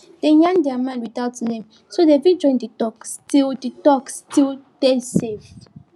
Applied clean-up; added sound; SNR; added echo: none; none; none; none.